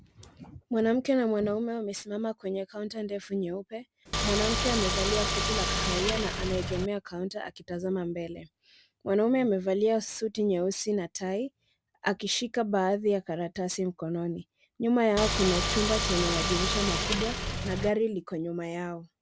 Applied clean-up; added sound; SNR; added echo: none; Car; -1 dB; none.